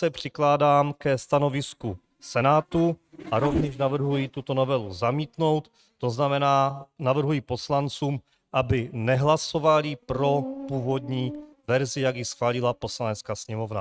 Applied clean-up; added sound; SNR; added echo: neural mask model RNNoise.